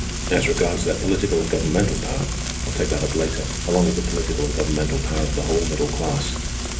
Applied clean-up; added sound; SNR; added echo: none; Frying (food); 2 dB; reverberation time 0.3 s.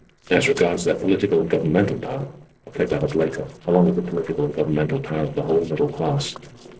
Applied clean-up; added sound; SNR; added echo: neural separator model SepFormer DNS4.